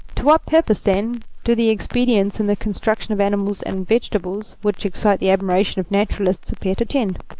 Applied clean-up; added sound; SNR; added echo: none; Crackle; 13 dB; none.